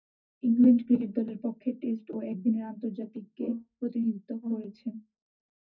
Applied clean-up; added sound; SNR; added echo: neural mask model DeepFilterNet 3.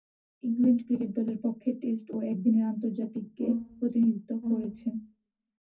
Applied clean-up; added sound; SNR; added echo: none; Brass instrument; 5 dB; reverberation time 0.4 s.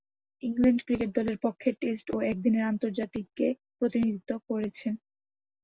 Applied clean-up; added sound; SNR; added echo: none; none; none; none.